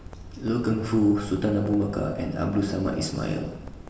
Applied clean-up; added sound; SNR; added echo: none; Crackle; 20 dB; reverberation time 1.0 s.